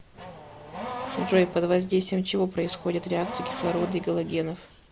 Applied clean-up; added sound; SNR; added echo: none; Race car, auto racing / Accelerating, revving, vroom; 10 dB; none.